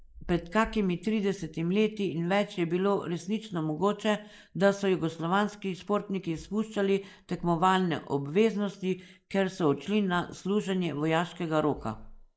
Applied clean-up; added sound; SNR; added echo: neural mask model Resemble Enhance denoiser.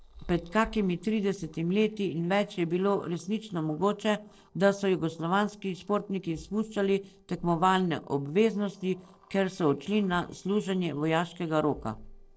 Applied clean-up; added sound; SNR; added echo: neural separator model SepFormer DNS4.